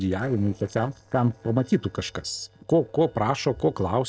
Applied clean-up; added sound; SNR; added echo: neural separator model SepFormer DNS4.